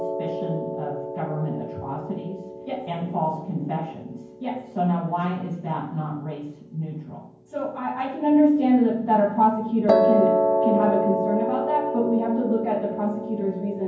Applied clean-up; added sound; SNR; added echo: none; Piano; 4 dB; reverberation time 0.9 s.